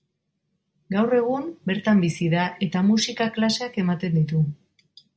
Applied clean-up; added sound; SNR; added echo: none; none; none; none.